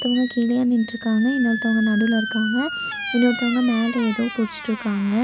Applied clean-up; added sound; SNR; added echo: none; Squeak; 7 dB; none.